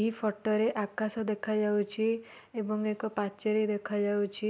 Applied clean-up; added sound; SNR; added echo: none; none; none; none.